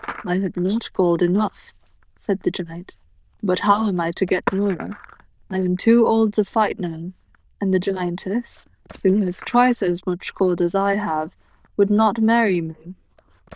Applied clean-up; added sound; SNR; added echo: neural diffusion model UNIVERSE++.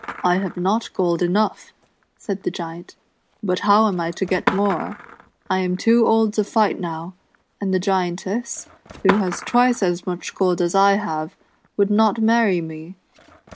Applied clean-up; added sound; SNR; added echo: none; Skateboard; 14 dB; none.